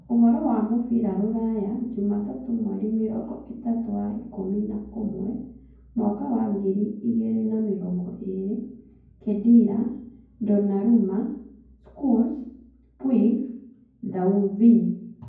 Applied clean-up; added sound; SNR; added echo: none; none; none; reverberation time 0.9 s.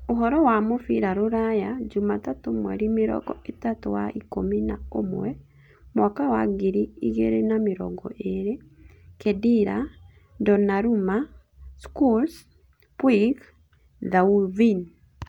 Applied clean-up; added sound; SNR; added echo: none; none; none; none.